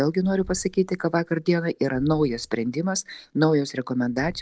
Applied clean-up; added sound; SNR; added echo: none; none; none; none.